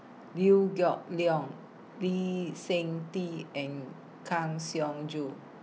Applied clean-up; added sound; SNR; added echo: none; none; none; none.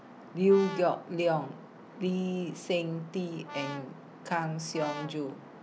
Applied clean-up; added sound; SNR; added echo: none; Brass instrument; 14 dB; none.